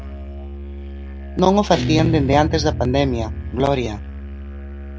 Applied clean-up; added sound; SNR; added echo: none; Musical instrument + Guitar; 5 dB; none.